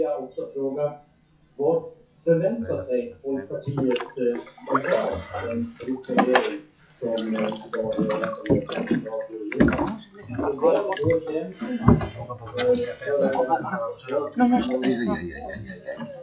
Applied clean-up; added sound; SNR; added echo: classical method WPE with log-MMSE.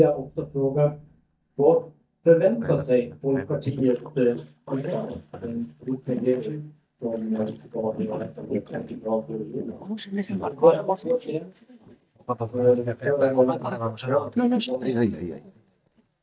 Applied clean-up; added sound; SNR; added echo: neural mask model DeepFilterNet 3.